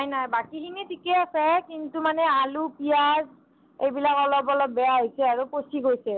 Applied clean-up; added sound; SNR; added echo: none; none; none; none.